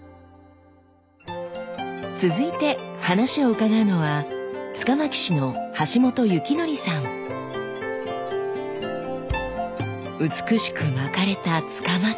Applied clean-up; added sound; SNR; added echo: none; none; none; none.